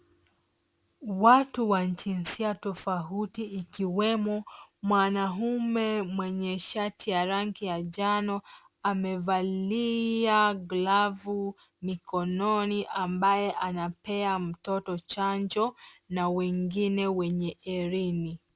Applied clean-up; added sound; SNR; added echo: none; none; none; none.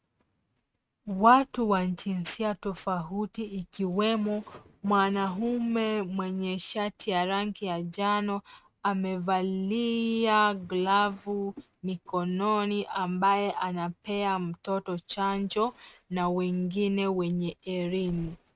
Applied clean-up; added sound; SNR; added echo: neural mask model RNNoise.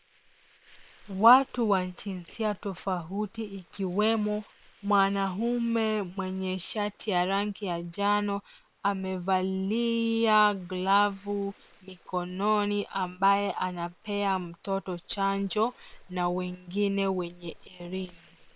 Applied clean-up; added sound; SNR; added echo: neural separator model SepFormer WHAM!.